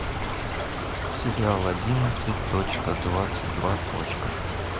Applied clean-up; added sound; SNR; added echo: none; Stream / Trickle, dribble; 0 dB; none.